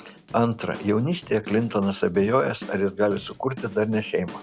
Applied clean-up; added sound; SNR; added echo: none; Drum / Drum kit; 18 dB; none.